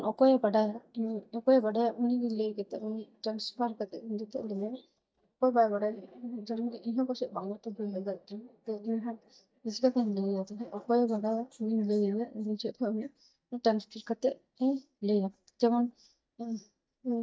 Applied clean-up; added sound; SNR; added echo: neural mask model DeepFilterNet 3.